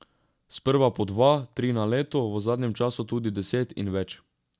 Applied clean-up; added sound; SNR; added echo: none; none; none; none.